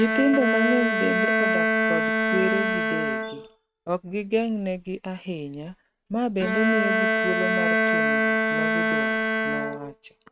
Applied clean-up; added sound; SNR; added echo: neural mask model RNNoise.